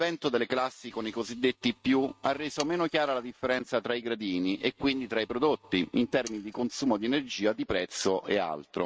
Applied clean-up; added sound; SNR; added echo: neural mask model RNNoise.